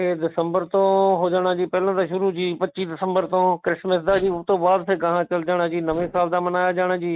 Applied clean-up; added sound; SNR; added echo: neural mask model RNNoise.